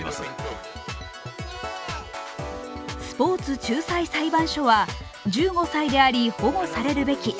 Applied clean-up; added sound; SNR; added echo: none; Livestock, farm animals, working animals; 16 dB; none.